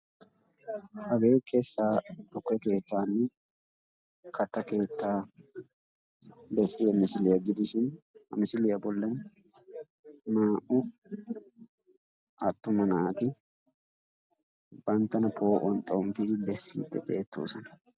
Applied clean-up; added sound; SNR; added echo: none; none; none; none.